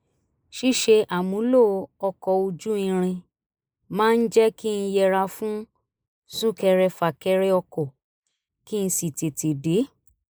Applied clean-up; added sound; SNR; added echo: neural mask model Resemble Enhance denoiser.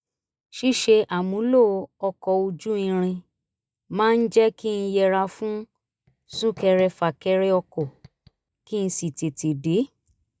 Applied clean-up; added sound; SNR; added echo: neural mask model DeepFilterNet 3.